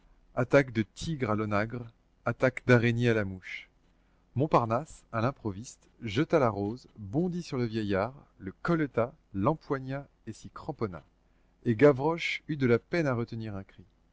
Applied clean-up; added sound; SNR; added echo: none; none; none; none.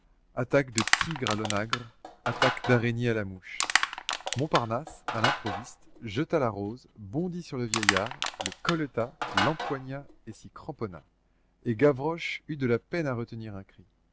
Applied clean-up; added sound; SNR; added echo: none; Crushing; 1 dB; none.